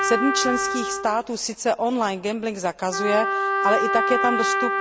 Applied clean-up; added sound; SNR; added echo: none; Trumpet; 1 dB; none.